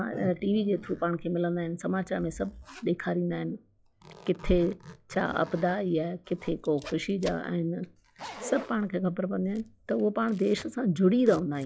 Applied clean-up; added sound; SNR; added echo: classical method log-MMSE.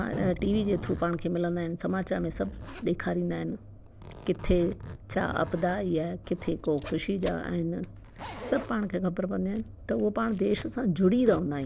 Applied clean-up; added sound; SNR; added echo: none; Zipper (clothing); 14 dB; none.